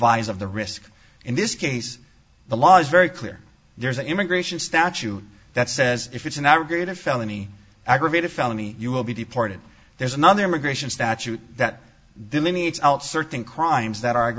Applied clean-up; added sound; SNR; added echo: none; none; none; none.